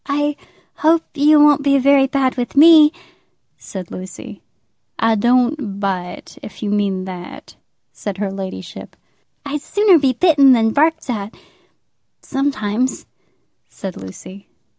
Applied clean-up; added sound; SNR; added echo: none; none; none; none.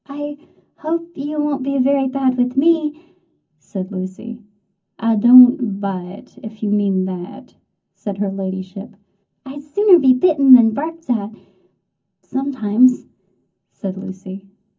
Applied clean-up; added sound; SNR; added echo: none; none; none; reverberation time 0.3 s.